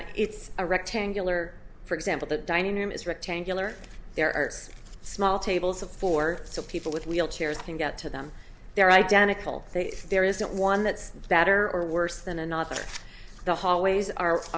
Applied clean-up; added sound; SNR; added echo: none; none; none; none.